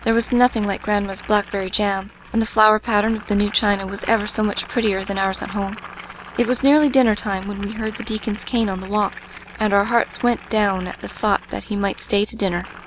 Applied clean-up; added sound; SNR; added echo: none; Boiling; 17 dB; none.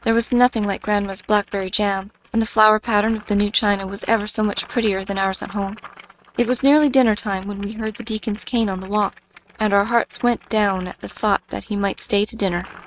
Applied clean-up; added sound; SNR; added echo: neural mask model RNNoise.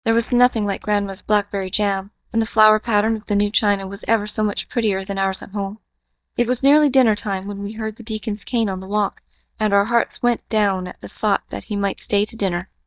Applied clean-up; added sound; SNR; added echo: neural mask model DeepFilterNet 3.